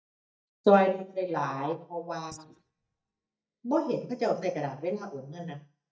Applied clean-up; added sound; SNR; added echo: neural mask model DeepFilterNet 3.